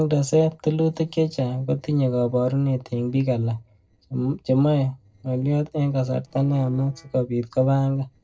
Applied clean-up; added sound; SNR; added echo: neural separator model SepFormer DNS4.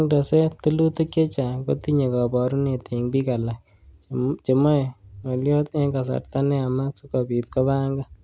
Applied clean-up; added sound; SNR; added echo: none; none; none; none.